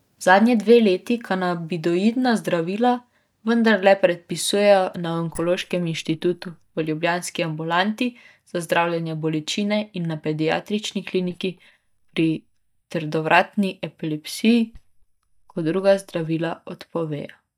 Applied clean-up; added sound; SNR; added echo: neural mask model DeepFilterNet 3.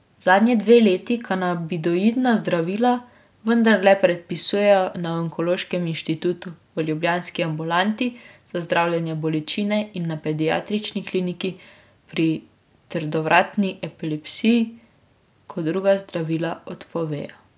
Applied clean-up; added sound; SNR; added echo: none; none; none; none.